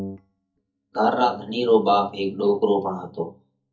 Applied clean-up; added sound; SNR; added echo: neural mask model DeepFilterNet 3.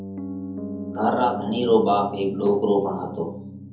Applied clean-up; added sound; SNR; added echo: none; Piano; 9 dB; reverberation time 0.7 s.